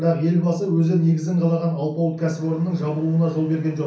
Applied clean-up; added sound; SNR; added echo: none; none; none; reverberation time 0.6 s.